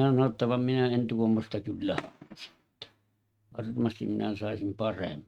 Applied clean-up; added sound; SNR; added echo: neural mask model RNNoise.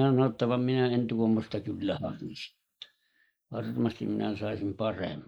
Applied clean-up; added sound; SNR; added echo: neural mask model Resemble Enhance denoiser.